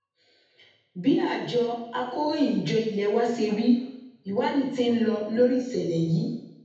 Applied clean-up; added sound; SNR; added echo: none; none; none; reverberation time 0.8 s.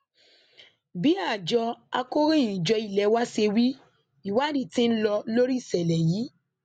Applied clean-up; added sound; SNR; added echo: none; none; none; none.